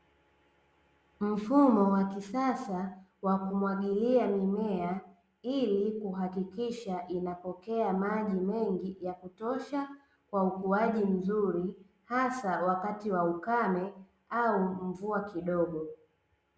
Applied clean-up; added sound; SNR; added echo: none; none; none; none.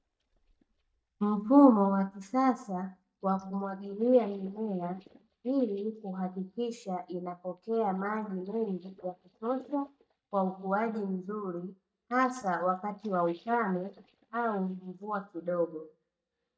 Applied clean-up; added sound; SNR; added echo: neural mask model DeepFilterNet 3.